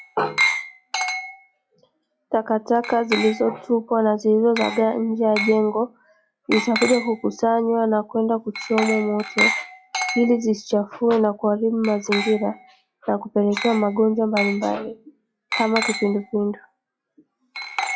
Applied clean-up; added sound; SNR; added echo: classical method log-MMSE.